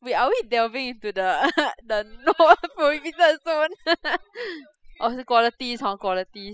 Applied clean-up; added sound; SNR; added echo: classical method spectral subtraction.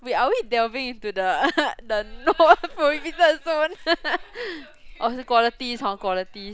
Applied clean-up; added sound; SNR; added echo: none; Crackle; 19 dB; none.